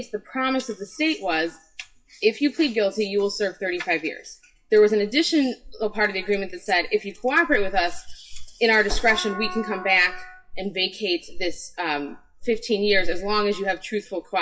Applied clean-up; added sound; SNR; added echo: classical method WPE with log-MMSE.